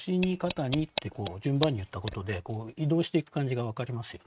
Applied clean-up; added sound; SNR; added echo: neural mask model RNNoise.